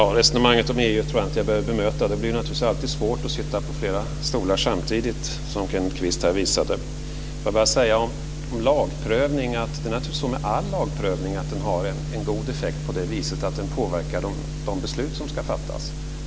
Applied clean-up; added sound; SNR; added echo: none; none; none; none.